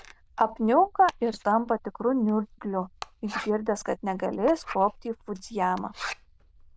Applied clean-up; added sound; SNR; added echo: neural diffusion model UNIVERSE++.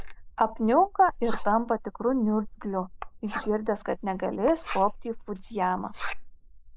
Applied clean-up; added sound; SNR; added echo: neural mask model Resemble Enhance denoiser.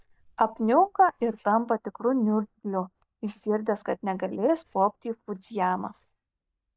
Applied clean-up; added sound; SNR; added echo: neural mask model DeepFilterNet 3.